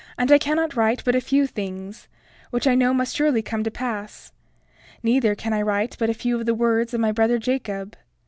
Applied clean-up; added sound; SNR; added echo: none; none; none; none.